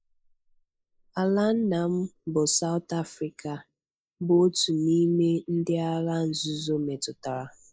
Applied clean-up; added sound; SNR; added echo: neural mask model Resemble Enhance denoiser.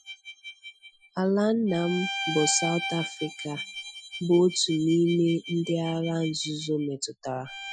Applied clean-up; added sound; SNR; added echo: classical method Wiener filter.